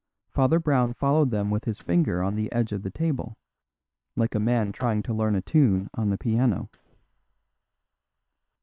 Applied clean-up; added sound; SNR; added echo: neural separator model SepFormer WHAM!.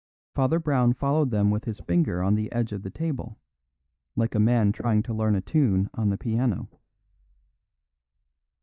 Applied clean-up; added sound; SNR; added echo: neural mask model DeepFilterNet 3.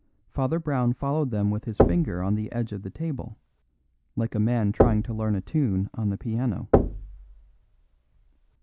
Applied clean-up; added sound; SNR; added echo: none; Knock; 1 dB; none.